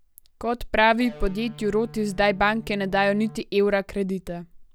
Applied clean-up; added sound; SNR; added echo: none; Electric guitar; 19 dB; none.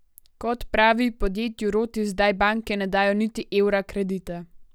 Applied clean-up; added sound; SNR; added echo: none; none; none; none.